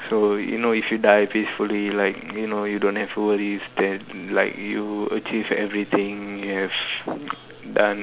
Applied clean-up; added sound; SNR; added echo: none; none; none; none.